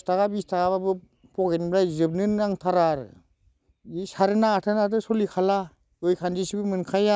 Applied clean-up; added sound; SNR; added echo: none; none; none; none.